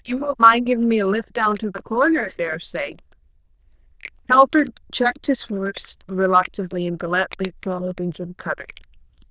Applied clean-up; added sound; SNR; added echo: neural diffusion model UNIVERSE++.